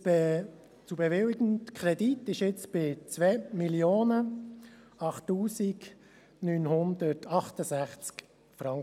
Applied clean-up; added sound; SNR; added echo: none; none; none; none.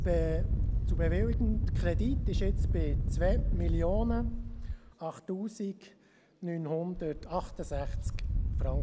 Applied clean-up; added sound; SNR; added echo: none; Wind; -5 dB; none.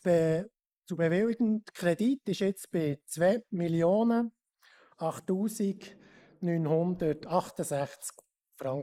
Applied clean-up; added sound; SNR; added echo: neural mask model Resemble Enhance denoiser.